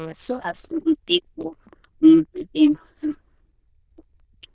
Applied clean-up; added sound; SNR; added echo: neural diffusion model UNIVERSE++.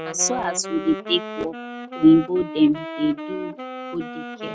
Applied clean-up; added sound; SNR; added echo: none; Wind instrument, woodwind instrument; 10 dB; none.